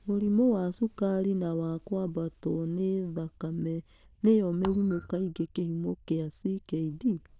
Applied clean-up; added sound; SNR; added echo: neural diffusion model UNIVERSE++.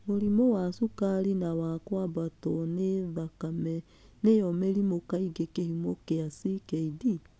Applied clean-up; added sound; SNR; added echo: none; none; none; none.